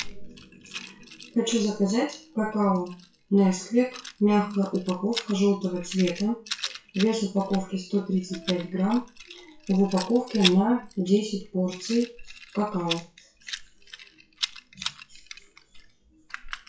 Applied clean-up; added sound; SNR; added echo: classical method WPE with log-MMSE.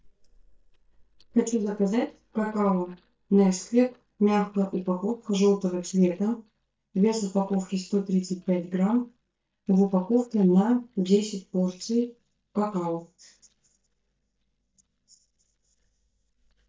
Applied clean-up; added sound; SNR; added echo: neural mask model DeepFilterNet 3.